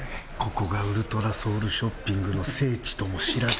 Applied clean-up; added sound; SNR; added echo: none; none; none; none.